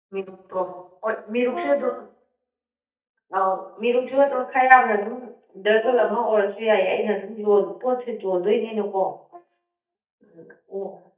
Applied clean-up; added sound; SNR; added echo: neural mask model DeepFilterNet 3.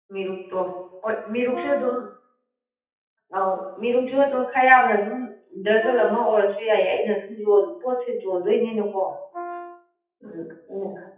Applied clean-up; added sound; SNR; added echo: classical method WPE with log-MMSE.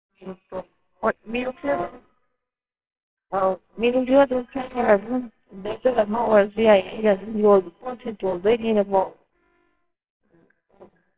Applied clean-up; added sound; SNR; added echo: neural separator model SepFormer WHAMR!.